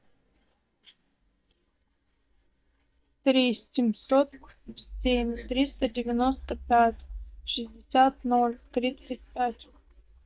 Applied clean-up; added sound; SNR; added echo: neural mask model DeepFilterNet 3.